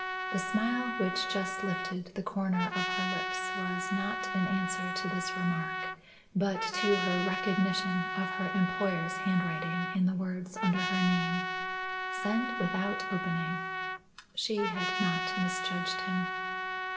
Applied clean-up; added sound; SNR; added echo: none; Trumpet; 2 dB; reverberation time 0.9 s.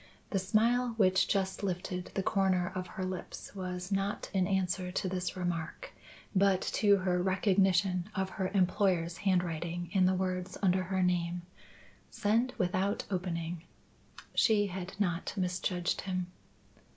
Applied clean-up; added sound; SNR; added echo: none; none; none; none.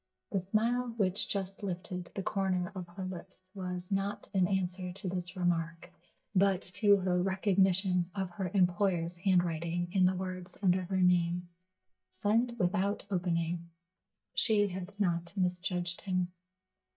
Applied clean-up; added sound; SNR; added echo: neural mask model DeepFilterNet 3.